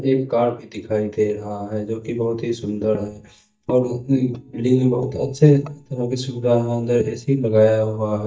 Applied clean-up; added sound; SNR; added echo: neural mask model DeepFilterNet 3.